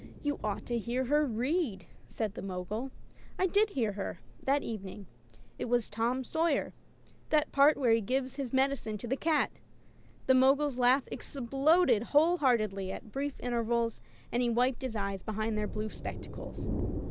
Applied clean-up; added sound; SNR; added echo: none; Thunder; 11 dB; none.